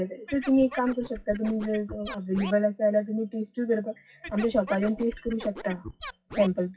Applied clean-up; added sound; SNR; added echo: classical method WPE with log-MMSE.